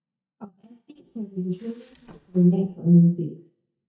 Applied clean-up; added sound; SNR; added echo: neural mask model DeepFilterNet 3.